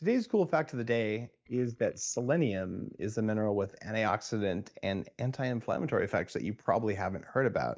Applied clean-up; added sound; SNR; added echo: neural mask model DeepFilterNet 3.